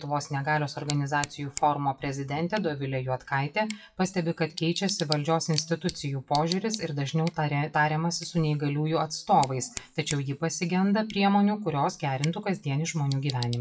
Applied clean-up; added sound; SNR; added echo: classical method WPE with log-MMSE.